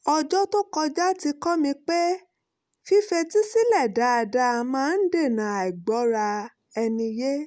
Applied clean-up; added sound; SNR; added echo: none; none; none; none.